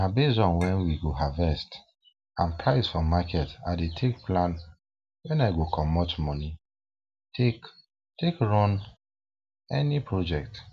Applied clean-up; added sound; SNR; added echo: none; Chink, clink; 19 dB; none.